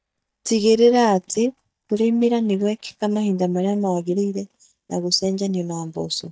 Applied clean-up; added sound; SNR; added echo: neural mask model DeepFilterNet 3.